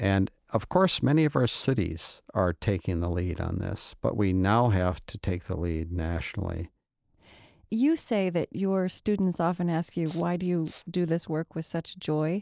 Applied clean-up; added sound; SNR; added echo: neural separator model SepFormer DNS4.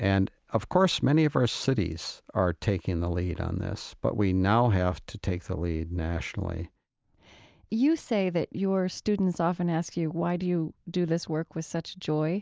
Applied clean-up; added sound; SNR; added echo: none; none; none; none.